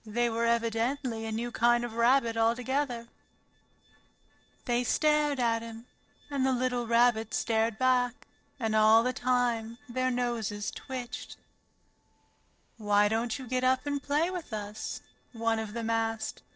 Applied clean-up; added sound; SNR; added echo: neural separator model SepFormer DNS4.